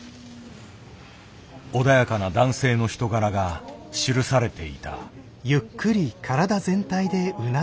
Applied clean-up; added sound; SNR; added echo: none; none; none; none.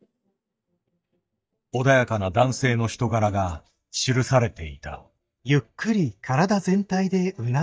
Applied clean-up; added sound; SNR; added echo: neural mask model DeepFilterNet 3.